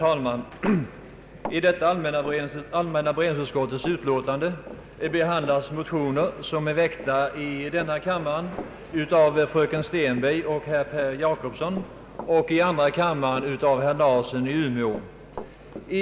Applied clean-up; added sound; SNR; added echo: none; Run; 19 dB; none.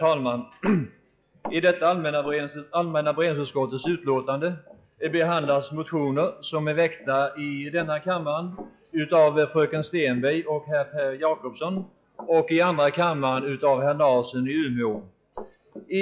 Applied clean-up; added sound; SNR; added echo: classical method log-MMSE.